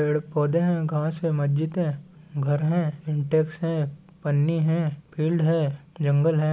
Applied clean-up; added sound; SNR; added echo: none; none; none; none.